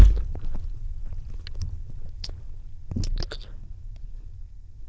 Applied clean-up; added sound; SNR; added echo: neural diffusion model UNIVERSE++.